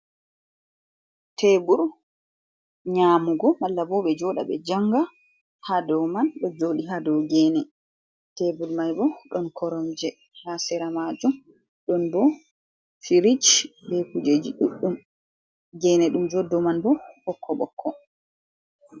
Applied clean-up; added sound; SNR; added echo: none; none; none; none.